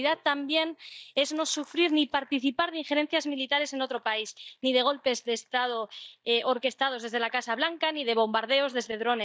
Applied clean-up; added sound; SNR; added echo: neural mask model DeepFilterNet 3.